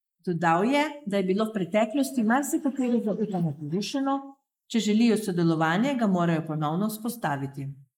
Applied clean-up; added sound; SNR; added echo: neural mask model Resemble Enhance denoiser.